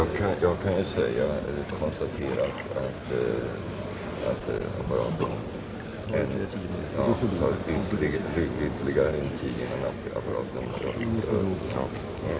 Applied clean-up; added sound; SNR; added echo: none; Bathtub (filling or washing) / Sink (filling or washing); 16 dB; none.